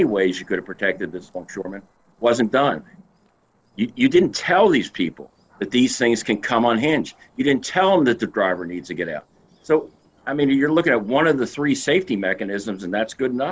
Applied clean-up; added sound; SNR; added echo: neural separator model SepFormer DNS4.